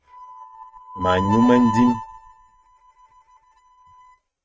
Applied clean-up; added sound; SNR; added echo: neural mask model RNNoise.